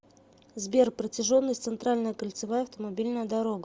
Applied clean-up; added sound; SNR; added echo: none; none; none; none.